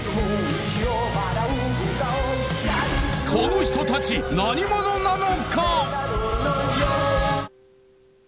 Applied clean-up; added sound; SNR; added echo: none; Guitar; 11 dB; none.